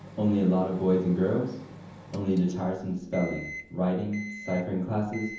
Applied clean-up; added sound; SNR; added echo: none; Microwave oven; 16 dB; reverberation time 0.7 s.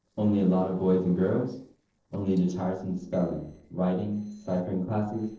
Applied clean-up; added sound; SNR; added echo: neural separator model SepFormer DNS4.